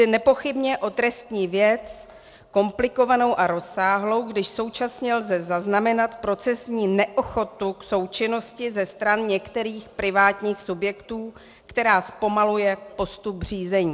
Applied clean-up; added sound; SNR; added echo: none; none; none; none.